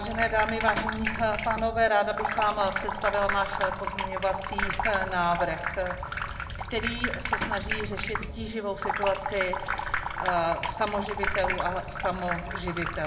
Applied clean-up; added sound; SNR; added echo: none; Sink (filling or washing) / Water tap, faucet; 2 dB; reverberation time 0.5 s.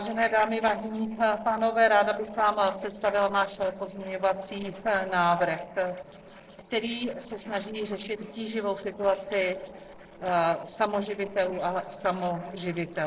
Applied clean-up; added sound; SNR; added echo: neural separator model SepFormer DNS4.